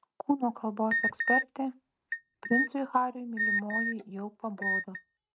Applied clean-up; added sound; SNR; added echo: neural mask model RNNoise.